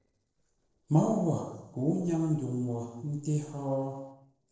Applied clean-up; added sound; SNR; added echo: neural separator model SepFormer DNS4.